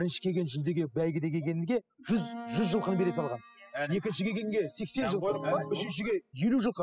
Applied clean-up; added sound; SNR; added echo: classical method spectral subtraction.